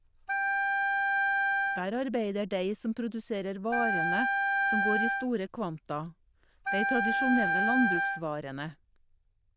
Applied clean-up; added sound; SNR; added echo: neural diffusion model UNIVERSE++.